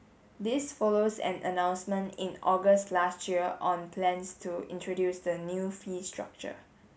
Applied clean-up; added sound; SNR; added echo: none; none; none; none.